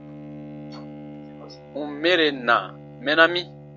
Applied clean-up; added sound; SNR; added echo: none; Bowed string instrument; 15 dB; none.